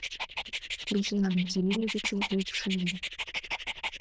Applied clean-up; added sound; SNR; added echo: neural diffusion model UNIVERSE++.